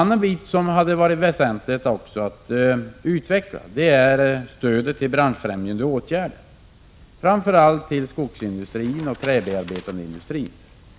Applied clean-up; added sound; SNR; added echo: none; none; none; none.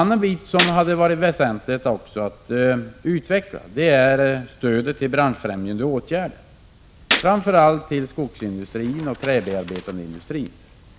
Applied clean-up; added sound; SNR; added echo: none; Gunshot, gunfire; 8 dB; none.